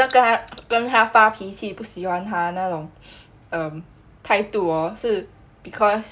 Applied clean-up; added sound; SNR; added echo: none; none; none; none.